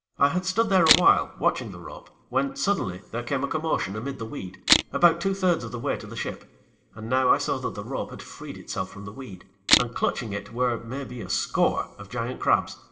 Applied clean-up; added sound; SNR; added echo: none; Camera; -1 dB; reverberation time 1.6 s.